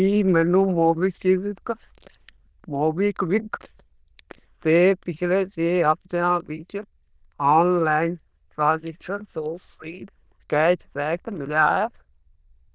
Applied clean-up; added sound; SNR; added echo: neural diffusion model UNIVERSE++.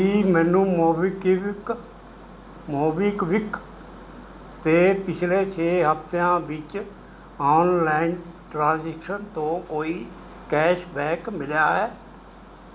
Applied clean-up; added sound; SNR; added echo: none; none; none; none.